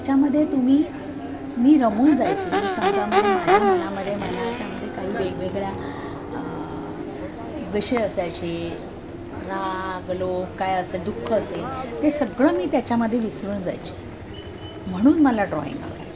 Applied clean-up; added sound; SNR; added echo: none; Crowd / Race car, auto racing / Accelerating, revving, vroom; 4 dB; none.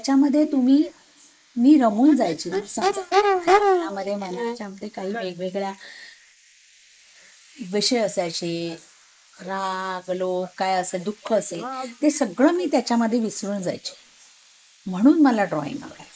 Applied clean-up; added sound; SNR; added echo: neural mask model Resemble Enhance denoiser.